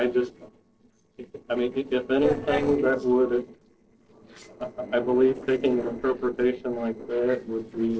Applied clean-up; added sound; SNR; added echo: neural separator model SepFormer DNS4.